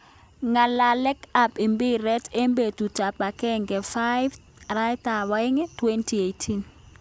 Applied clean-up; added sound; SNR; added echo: none; none; none; none.